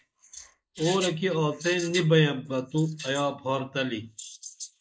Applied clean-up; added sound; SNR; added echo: neural mask model Resemble Enhance denoiser.